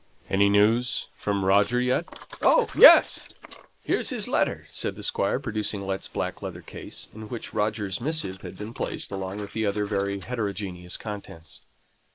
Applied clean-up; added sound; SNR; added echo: neural mask model Resemble Enhance denoiser.